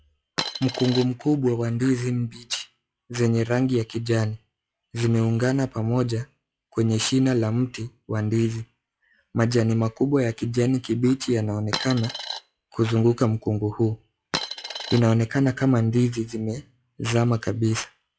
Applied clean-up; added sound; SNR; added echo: classical method log-MMSE.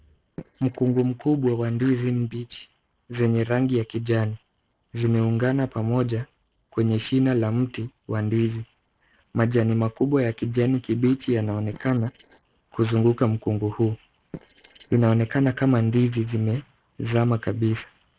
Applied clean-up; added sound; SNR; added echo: neural separator model SepFormer DNS4.